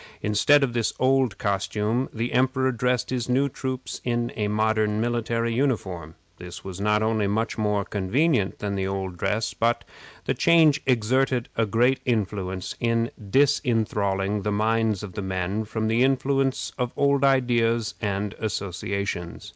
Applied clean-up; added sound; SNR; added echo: none; none; none; none.